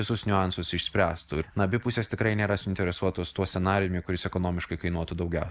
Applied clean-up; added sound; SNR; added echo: none; none; none; none.